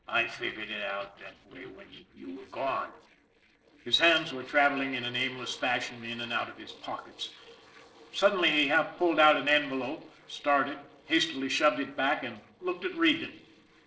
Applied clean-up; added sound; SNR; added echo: neural separator model SepFormer DNS4.